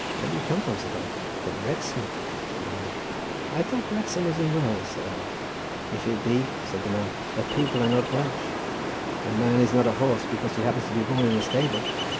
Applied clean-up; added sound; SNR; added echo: none; Ocean; 3 dB; none.